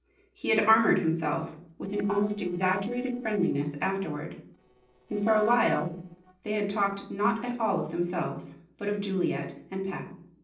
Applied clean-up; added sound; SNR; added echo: neural separator model SepFormer DNS4.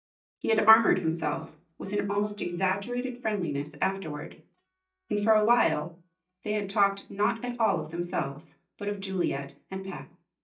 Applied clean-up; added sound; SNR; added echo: neural mask model DeepFilterNet 3.